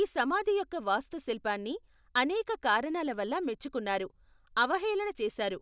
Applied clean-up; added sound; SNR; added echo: none; none; none; none.